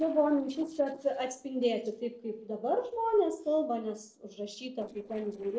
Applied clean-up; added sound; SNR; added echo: neural separator model SepFormer DNS4.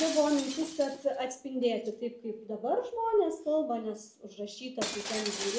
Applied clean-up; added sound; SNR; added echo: none; Shatter; 11 dB; none.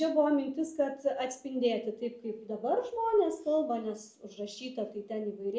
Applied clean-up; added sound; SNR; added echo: none; none; none; none.